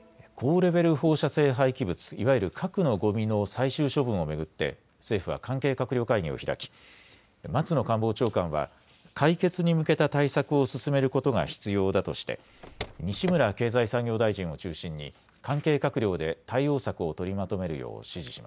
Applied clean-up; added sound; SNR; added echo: none; Car; 14 dB; none.